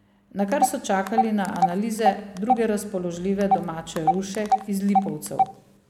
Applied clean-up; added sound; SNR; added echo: none; Telephone; 0 dB; none.